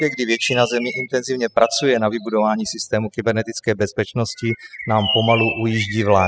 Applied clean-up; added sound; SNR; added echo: classical method spectral subtraction.